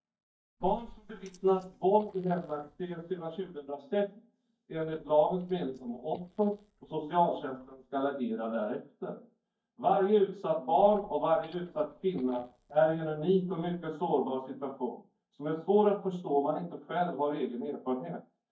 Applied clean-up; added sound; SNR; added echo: neural mask model DeepFilterNet 3.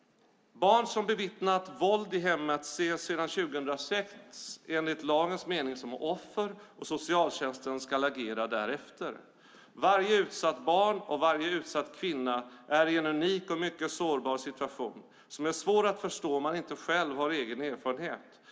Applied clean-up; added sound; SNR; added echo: none; none; none; none.